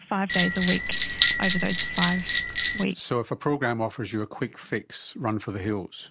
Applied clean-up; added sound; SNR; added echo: none; Bell; -2 dB; none.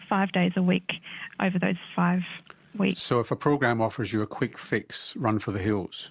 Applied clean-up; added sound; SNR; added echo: none; none; none; none.